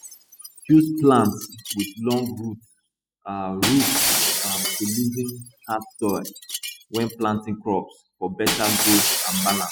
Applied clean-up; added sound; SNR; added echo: classical method spectral subtraction.